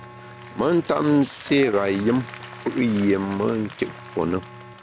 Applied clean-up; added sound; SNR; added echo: none; Alarm + Applause / Crowd; 17 dB; none.